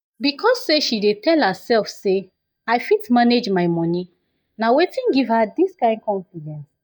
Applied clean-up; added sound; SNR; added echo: neural mask model DeepFilterNet 3.